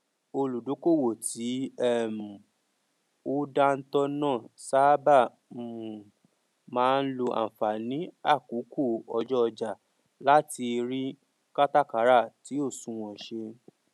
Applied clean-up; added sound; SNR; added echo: none; none; none; none.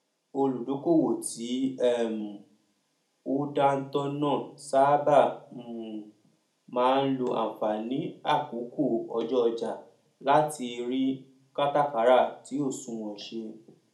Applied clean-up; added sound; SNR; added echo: none; none; none; reverberation time 0.4 s.